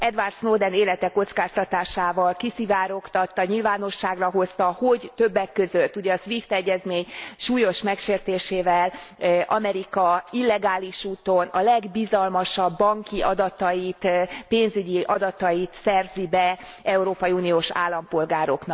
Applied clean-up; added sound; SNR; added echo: none; none; none; none.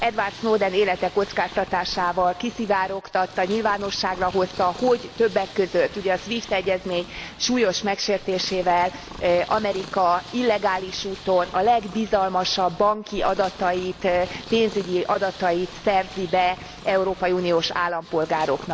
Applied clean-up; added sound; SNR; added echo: none; Purr; 17 dB; none.